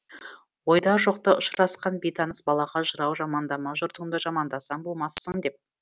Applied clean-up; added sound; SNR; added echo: none; none; none; none.